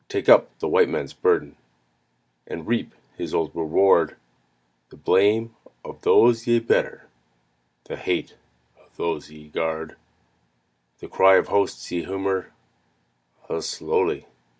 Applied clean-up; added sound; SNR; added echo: none; none; none; none.